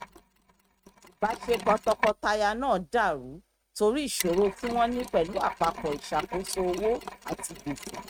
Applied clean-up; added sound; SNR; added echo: neural mask model RNNoise.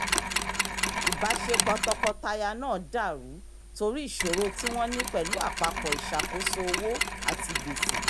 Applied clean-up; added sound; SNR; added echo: none; Mechanisms; -2 dB; none.